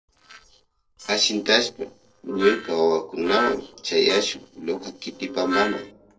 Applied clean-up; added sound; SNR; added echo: neural separator model SepFormer DNS4.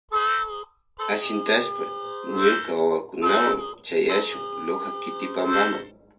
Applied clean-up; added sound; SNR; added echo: none; Harmonica; 2 dB; reverberation time 0.2 s.